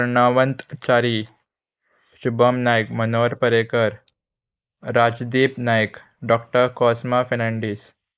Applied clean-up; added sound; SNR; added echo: neural mask model Resemble Enhance denoiser.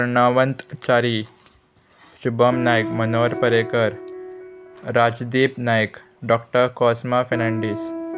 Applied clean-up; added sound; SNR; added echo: none; Piano; 12 dB; none.